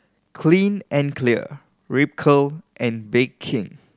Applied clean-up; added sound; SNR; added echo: none; none; none; none.